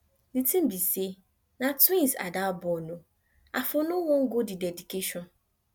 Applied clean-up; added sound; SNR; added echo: none; none; none; none.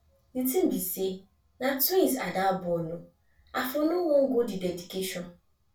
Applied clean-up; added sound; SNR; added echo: none; none; none; reverberation time 0.2 s.